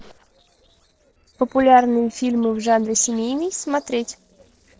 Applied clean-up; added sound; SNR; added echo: neural separator model SepFormer DNS4.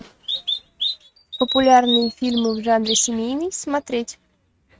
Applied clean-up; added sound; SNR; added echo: neural mask model RNNoise.